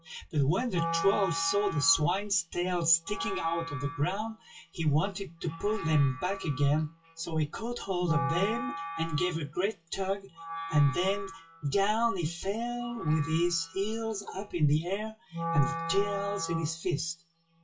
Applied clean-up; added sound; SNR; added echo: classical method WPE with log-MMSE.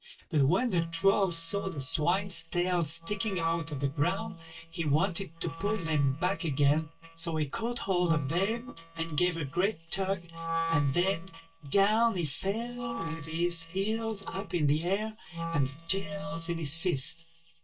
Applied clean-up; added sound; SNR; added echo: neural mask model DeepFilterNet 3.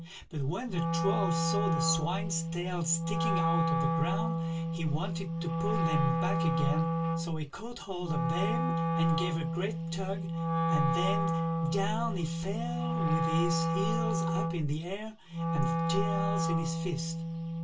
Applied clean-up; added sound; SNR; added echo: none; Wind instrument, woodwind instrument; -4 dB; reverberation time 0.1 s.